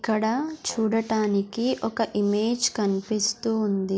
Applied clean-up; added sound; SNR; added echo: none; none; none; none.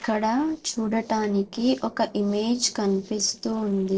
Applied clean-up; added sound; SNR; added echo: neural separator model SepFormer DNS4.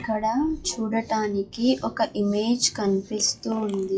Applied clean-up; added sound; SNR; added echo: classical method WPE with log-MMSE.